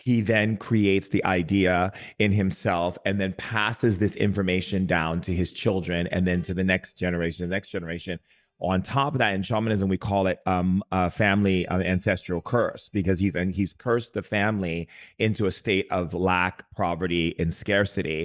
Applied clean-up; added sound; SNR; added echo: neural mask model DeepFilterNet 3.